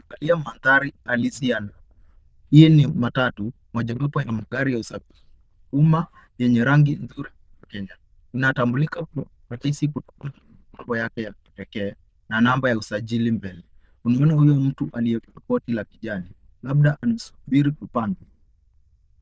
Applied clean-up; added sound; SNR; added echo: neural diffusion model UNIVERSE++.